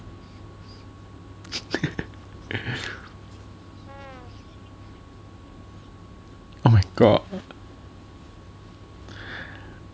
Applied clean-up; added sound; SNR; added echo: none; Brass instrument; 19 dB; none.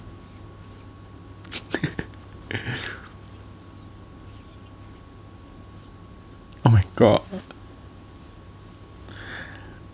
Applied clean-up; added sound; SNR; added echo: none; none; none; none.